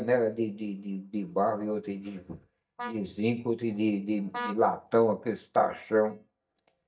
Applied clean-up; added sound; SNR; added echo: neural mask model DeepFilterNet 3.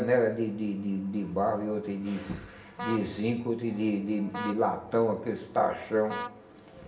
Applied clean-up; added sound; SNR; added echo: none; Vehicle horn, car horn, honking; 14 dB; reverberation time 1.0 s.